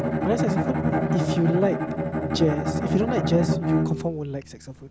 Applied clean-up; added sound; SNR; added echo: none; Bowed string instrument; -1 dB; none.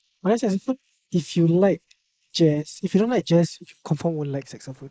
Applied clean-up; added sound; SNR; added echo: neural mask model Resemble Enhance denoiser.